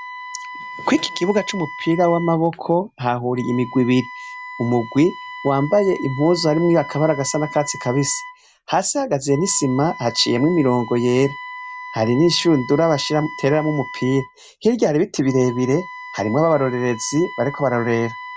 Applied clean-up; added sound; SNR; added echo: none; Wind instrument, woodwind instrument; 14 dB; none.